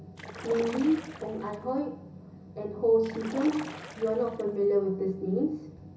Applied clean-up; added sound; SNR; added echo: none; Splash, splatter; 14 dB; reverberation time 0.3 s.